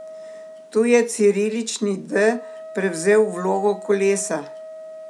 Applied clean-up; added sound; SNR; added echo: none; Wind instrument, woodwind instrument; 17 dB; none.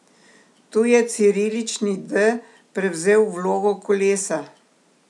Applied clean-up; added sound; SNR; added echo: none; none; none; none.